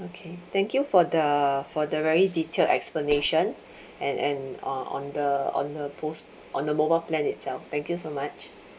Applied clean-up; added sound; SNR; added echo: neural mask model Resemble Enhance denoiser.